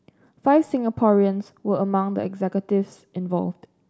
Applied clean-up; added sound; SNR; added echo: none; none; none; none.